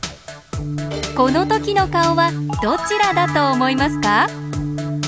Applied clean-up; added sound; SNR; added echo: none; Organ; 6 dB; none.